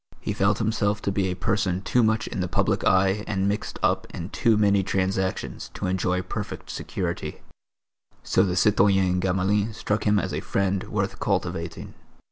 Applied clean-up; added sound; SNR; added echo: none; none; none; none.